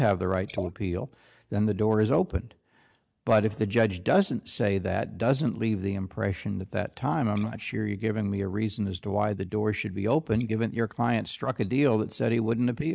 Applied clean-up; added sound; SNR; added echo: neural mask model DeepFilterNet 3.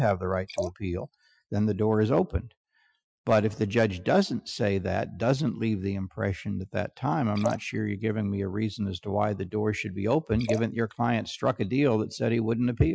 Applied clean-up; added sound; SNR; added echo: classical method Wiener filter.